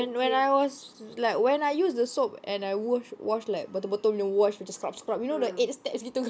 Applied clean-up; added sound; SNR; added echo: none; none; none; none.